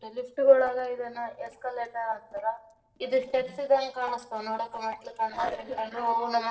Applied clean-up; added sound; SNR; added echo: neural separator model SepFormer DNS4.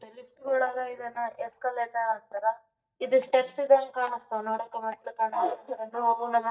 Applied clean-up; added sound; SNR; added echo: neural mask model DeepFilterNet 3.